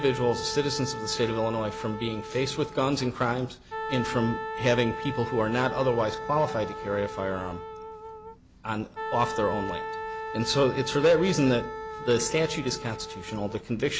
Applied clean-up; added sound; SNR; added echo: none; Wind instrument, woodwind instrument; 9 dB; none.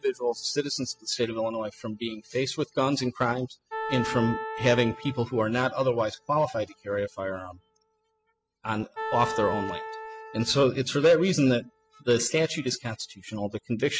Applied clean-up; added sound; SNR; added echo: classical method spectral subtraction.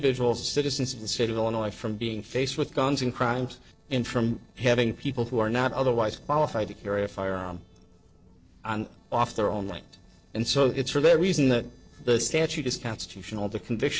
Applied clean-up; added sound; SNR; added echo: neural separator model SepFormer DNS4.